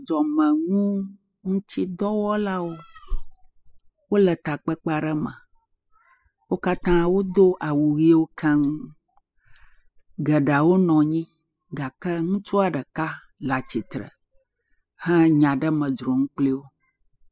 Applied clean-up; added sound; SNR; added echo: classical method spectral subtraction.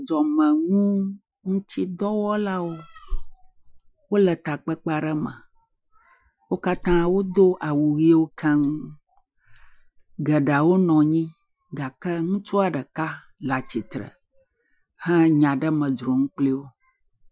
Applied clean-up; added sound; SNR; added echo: classical method Wiener filter.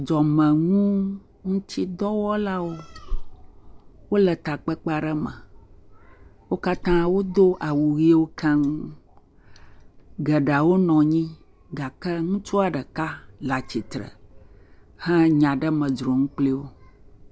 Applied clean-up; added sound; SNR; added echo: none; Liquid; 16 dB; none.